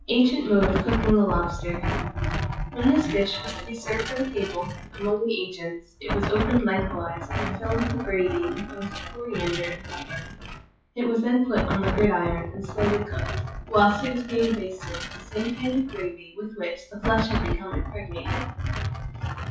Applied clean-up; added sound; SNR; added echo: classical method WPE with log-MMSE.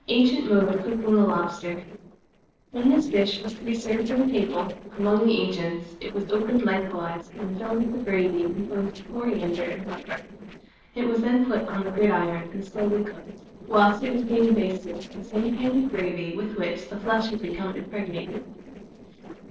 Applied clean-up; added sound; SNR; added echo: neural separator model SepFormer DNS4.